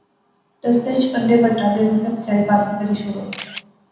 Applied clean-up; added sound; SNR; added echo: none; Camera; 13 dB; reverberation time 1.0 s.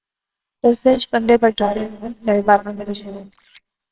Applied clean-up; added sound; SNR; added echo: neural separator model SepFormer WHAMR!.